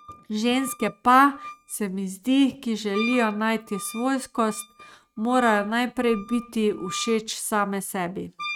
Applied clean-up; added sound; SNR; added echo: neural mask model RNNoise.